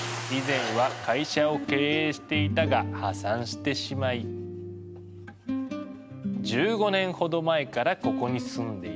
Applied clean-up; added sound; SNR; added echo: none; none; none; none.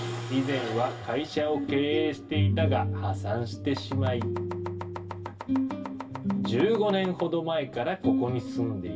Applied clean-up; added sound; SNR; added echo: none; Domestic sounds, home sounds; 14 dB; reverberation time 0.1 s.